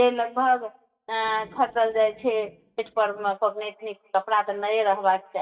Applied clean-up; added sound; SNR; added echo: neural mask model DeepFilterNet 3.